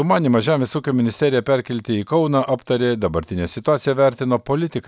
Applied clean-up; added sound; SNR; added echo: none; none; none; none.